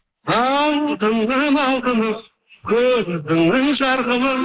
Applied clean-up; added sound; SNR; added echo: neural mask model Resemble Enhance denoiser.